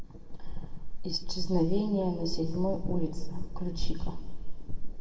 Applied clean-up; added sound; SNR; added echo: none; Thunder / Wind / Bird vocalization, bird call, bird song; -4 dB; reverberation time 1.3 s.